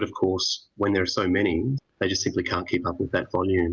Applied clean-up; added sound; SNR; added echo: none; none; none; none.